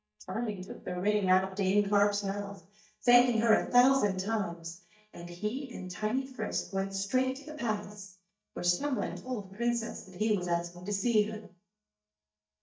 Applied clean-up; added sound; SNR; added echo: neural mask model DeepFilterNet 3.